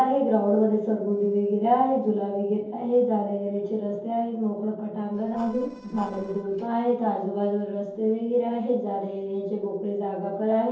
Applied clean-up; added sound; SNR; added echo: neural separator model SepFormer DNS4.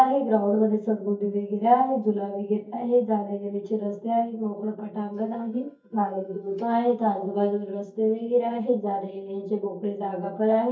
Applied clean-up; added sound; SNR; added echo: neural mask model DeepFilterNet 3.